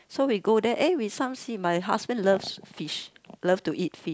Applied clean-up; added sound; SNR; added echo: none; none; none; none.